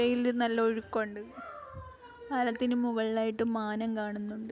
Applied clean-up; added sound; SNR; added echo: none; none; none; none.